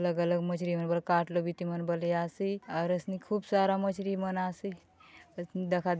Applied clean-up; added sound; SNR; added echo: none; none; none; none.